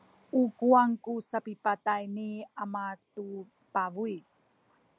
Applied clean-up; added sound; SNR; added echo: none; none; none; none.